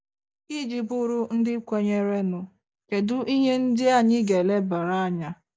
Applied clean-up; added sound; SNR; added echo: none; none; none; none.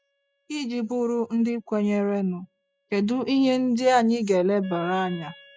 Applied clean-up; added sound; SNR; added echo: classical method spectral subtraction.